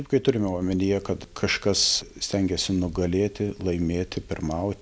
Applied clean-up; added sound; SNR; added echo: none; none; none; none.